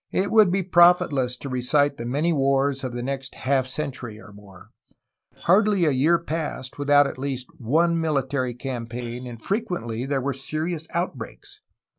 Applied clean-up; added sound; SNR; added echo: neural separator model SepFormer DNS4.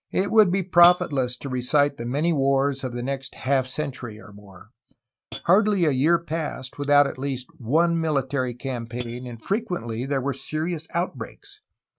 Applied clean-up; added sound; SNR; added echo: neural mask model RNNoise.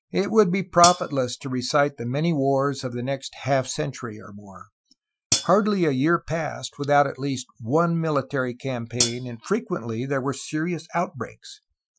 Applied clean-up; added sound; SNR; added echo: classical method Wiener filter.